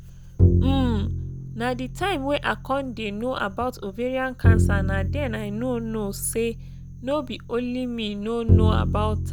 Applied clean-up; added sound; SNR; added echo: none; Bowed string instrument; -3 dB; none.